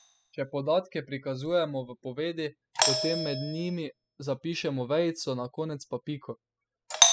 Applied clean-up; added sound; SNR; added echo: classical method spectral subtraction.